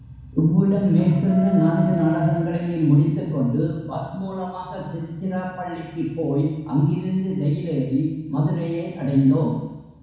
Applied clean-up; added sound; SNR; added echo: none; Wind instrument, woodwind instrument; 11 dB; reverberation time 1.1 s.